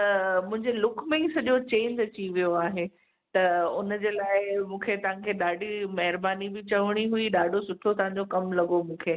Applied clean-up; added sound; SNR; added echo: none; none; none; none.